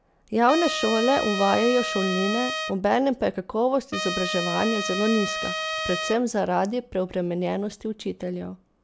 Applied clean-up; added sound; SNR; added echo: none; Trumpet; 5 dB; none.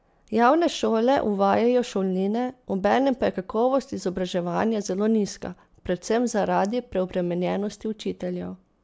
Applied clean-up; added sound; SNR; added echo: none; none; none; none.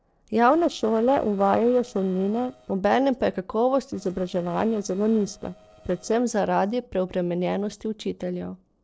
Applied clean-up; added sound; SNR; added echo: neural separator model SepFormer DNS4.